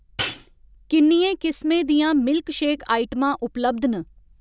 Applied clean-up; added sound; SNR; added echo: none; Hi-hat; 1 dB; none.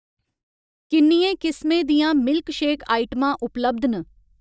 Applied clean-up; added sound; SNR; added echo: neural mask model DeepFilterNet 3.